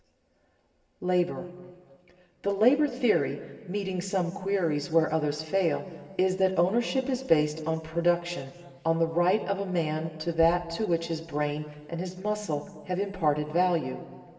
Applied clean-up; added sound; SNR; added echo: none; none; none; reverberation time 2.3 s.